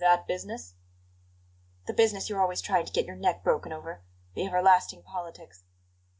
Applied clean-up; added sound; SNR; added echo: none; none; none; none.